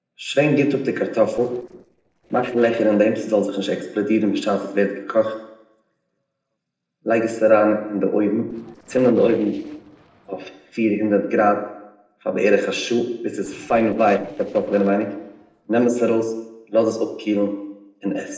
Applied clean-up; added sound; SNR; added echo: neural separator model SepFormer DNS4.